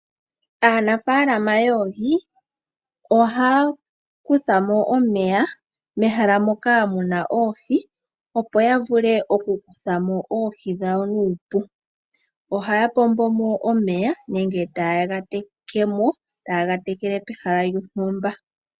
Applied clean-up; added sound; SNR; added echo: none; none; none; none.